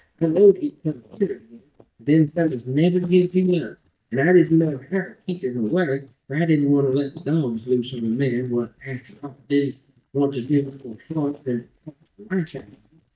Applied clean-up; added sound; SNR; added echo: neural mask model DeepFilterNet 3.